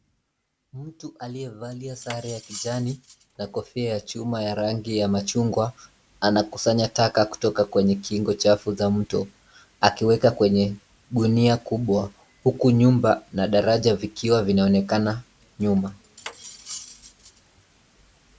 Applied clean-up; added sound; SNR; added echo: none; Cutlery, silverware; 20 dB; none.